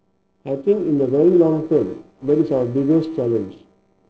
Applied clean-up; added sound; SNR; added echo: neural separator model SepFormer DNS4.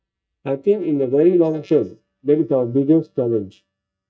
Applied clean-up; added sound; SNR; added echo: neural mask model DeepFilterNet 3.